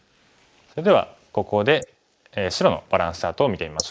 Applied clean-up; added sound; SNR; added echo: neural mask model Resemble Enhance denoiser.